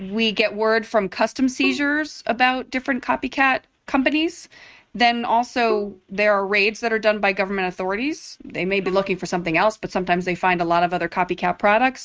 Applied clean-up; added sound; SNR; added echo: neural mask model RNNoise.